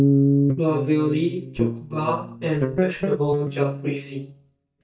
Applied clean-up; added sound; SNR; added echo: neural mask model DeepFilterNet 3.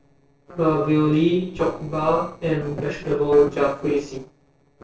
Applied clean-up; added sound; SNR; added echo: neural separator model SepFormer DNS4.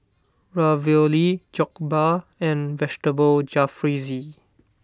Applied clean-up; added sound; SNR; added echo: none; none; none; none.